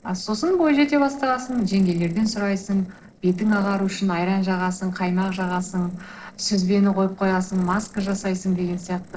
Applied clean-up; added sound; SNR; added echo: neural separator model SepFormer DNS4.